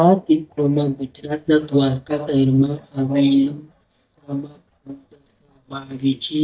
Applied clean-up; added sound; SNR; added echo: neural mask model DeepFilterNet 3.